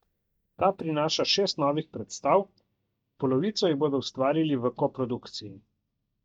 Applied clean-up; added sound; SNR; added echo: neural mask model DeepFilterNet 3.